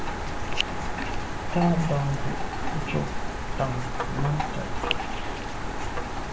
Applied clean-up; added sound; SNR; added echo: none; Rain; -3 dB; none.